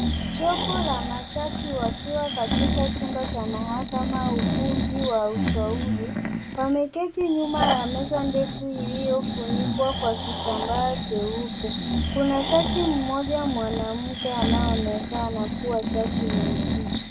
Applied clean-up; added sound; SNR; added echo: none; Breathing; 0 dB; none.